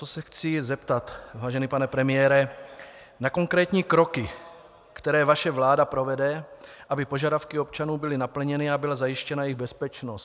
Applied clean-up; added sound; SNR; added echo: none; none; none; none.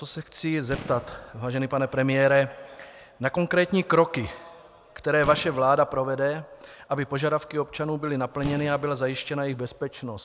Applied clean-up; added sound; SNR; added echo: none; Boom; 17 dB; none.